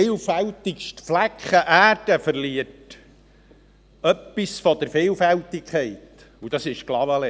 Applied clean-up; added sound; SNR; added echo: none; none; none; none.